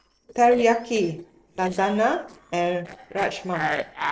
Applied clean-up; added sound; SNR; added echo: neural separator model SepFormer DNS4.